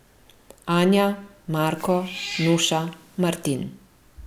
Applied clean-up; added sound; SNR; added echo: none; Cat; 14 dB; none.